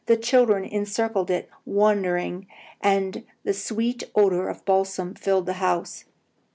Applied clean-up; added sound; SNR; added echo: none; none; none; none.